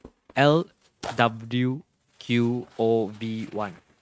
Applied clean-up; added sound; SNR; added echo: neural mask model RNNoise.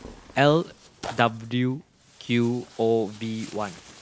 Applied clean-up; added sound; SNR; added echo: none; Tearing; 19 dB; none.